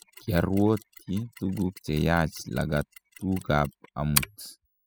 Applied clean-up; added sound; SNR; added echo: classical method spectral subtraction.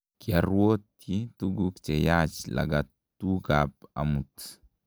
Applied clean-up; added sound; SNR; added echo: none; none; none; none.